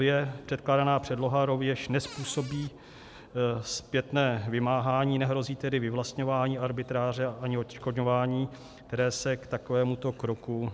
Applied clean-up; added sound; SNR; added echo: none; Cupboard open or close; 17 dB; none.